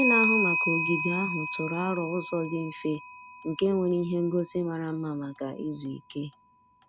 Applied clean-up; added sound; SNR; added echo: none; Clock; 4 dB; none.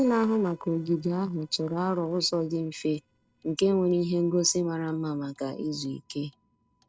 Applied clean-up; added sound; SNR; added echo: neural separator model SepFormer DNS4.